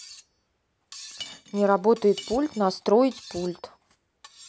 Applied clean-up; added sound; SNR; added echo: none; Cutlery, silverware + Cutlery, silverware / Dishes, pots, and pans; 19 dB; none.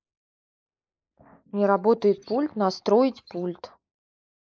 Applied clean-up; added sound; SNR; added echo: neural mask model Resemble Enhance denoiser.